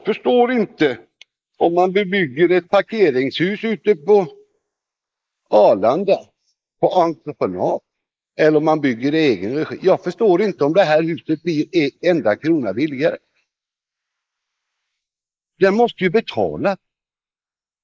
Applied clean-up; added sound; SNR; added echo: neural mask model Resemble Enhance denoiser.